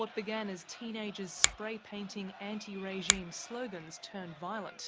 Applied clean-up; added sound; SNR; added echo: none; Finger snapping; -3 dB; none.